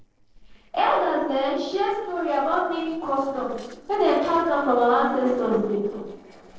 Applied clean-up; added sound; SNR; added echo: neural separator model SepFormer DNS4.